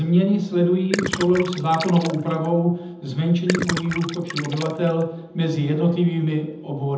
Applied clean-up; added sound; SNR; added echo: none; Gurgling; 9 dB; reverberation time 0.8 s.